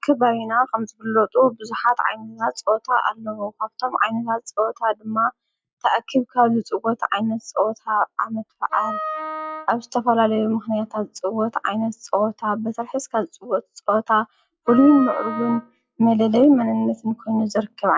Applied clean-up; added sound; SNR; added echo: classical method log-MMSE.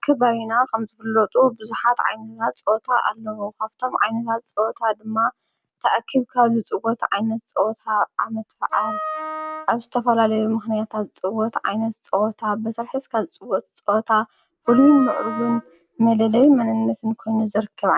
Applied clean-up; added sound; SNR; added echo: none; Wind instrument, woodwind instrument; 9 dB; none.